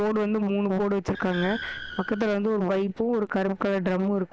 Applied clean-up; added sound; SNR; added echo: none; Car; 14 dB; none.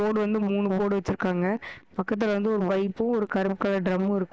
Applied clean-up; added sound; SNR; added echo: none; none; none; none.